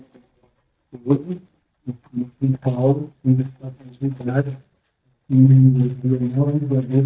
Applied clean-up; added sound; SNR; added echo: neural mask model DeepFilterNet 3.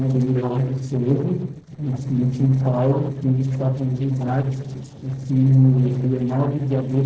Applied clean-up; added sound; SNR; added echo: neural separator model SepFormer DNS4.